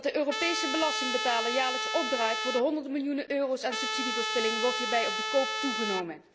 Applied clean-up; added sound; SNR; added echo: none; Trumpet; 2 dB; none.